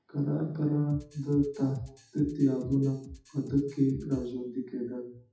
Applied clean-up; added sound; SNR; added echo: classical method WPE with log-MMSE.